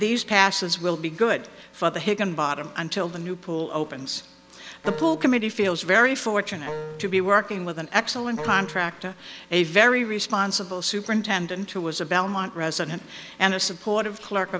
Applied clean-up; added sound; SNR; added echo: none; Wind instrument, woodwind instrument; 11 dB; none.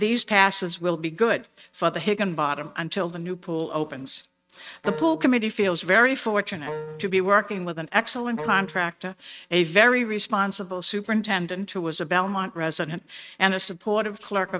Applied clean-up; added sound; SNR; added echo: neural mask model RNNoise.